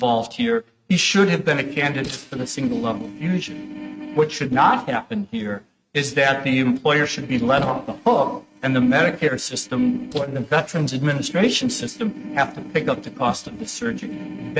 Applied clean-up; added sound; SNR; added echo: neural mask model RNNoise.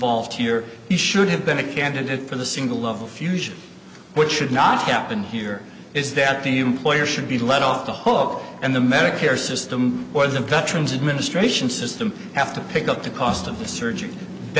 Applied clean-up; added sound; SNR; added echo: none; none; none; none.